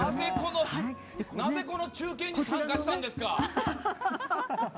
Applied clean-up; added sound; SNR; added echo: none; Tap; 11 dB; none.